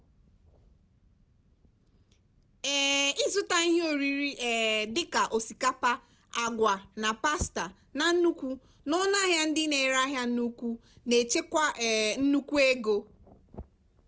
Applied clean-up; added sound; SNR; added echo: none; none; none; none.